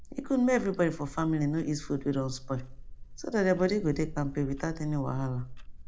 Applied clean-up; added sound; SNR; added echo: none; Clock; 11 dB; reverberation time 0.2 s.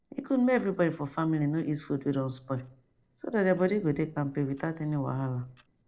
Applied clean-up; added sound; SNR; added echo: neural separator model SepFormer DNS4.